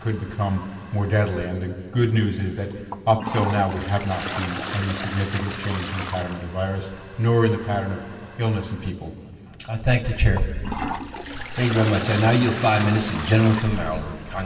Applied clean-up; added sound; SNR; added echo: none; Toilet flush; 11 dB; reverberation time 2.1 s.